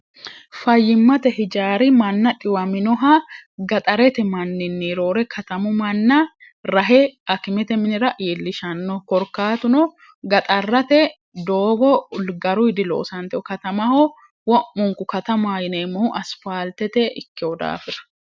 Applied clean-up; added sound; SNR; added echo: none; none; none; none.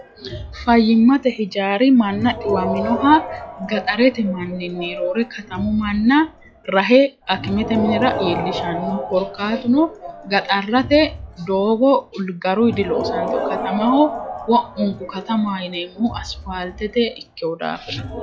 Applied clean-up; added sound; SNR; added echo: classical method log-MMSE.